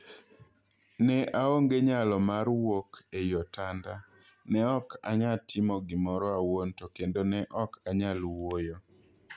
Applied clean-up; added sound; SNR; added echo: none; none; none; none.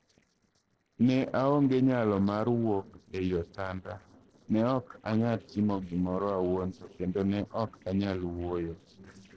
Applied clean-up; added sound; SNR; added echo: neural separator model SepFormer DNS4.